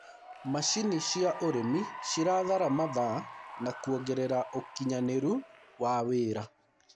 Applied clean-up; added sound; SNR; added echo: none; Applause / Cheering; 14 dB; none.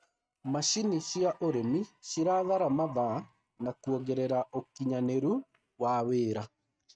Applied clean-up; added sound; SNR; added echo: neural mask model RNNoise.